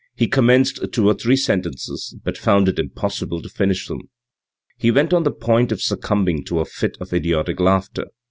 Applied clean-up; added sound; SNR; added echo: none; none; none; none.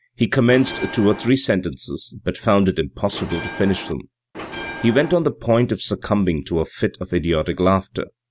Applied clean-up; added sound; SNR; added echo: none; Bell; 11 dB; none.